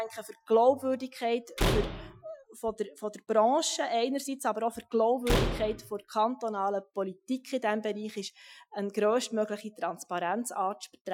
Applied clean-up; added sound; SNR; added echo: classical method Wiener filter.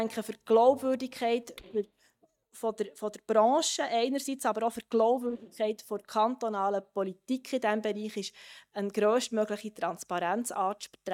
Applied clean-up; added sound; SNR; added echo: neural mask model DeepFilterNet 3.